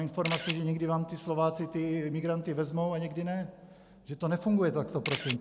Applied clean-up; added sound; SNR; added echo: none; Camera; 1 dB; none.